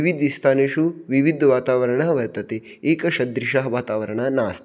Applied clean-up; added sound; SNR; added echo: none; none; none; none.